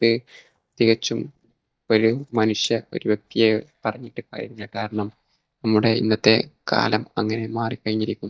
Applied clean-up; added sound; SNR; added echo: neural mask model DeepFilterNet 3.